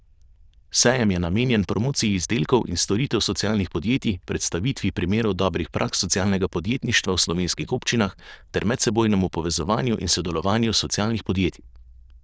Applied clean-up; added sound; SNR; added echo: neural diffusion model UNIVERSE++.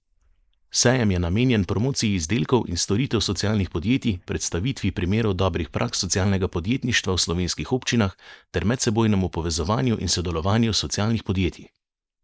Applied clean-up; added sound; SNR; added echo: neural mask model Resemble Enhance denoiser.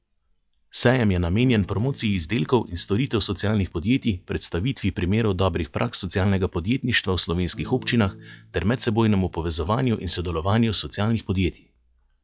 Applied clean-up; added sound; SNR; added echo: classical method log-MMSE.